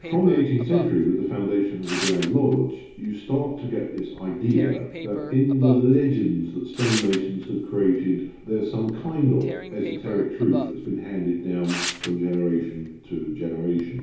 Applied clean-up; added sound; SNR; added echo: none; Tearing; 14 dB; reverberation time 0.8 s.